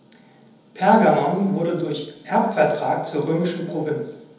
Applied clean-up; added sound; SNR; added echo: none; none; none; reverberation time 1.3 s.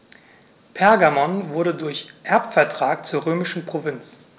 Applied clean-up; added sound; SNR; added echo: none; none; none; none.